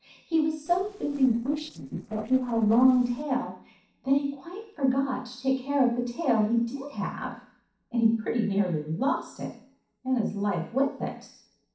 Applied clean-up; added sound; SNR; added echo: neural separator model SepFormer DNS4.